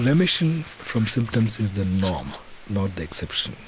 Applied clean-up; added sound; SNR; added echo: neural mask model Resemble Enhance denoiser.